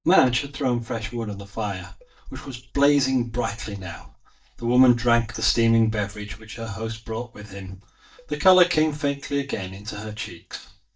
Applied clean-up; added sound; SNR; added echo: neural mask model DeepFilterNet 3.